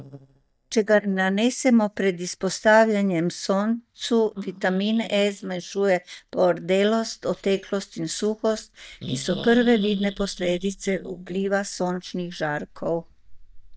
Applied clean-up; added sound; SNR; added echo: neural mask model DeepFilterNet 3.